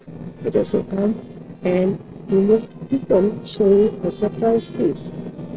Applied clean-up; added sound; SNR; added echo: neural separator model SepFormer DNS4.